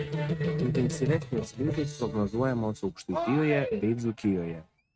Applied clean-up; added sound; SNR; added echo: neural mask model RNNoise.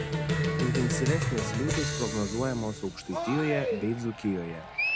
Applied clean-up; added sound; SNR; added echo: none; Cheering; -1 dB; none.